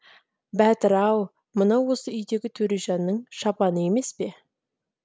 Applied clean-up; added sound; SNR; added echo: none; none; none; none.